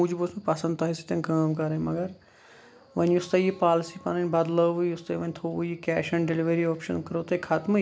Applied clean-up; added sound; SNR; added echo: none; none; none; none.